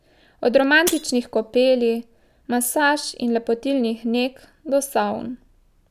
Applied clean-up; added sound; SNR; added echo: none; Shatter; 12 dB; none.